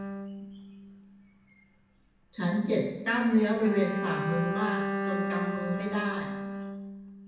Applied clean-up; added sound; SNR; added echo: none; Bowed string instrument; 4 dB; reverberation time 0.9 s.